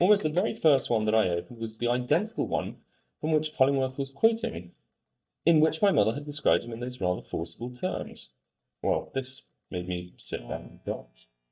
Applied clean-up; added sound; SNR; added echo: neural mask model DeepFilterNet 3.